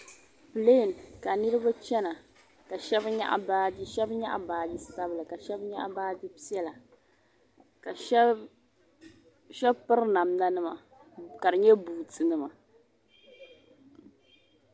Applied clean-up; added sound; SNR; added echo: none; none; none; none.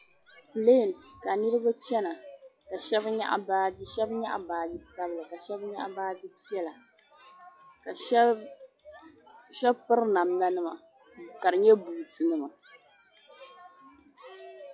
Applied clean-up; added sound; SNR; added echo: classical method log-MMSE.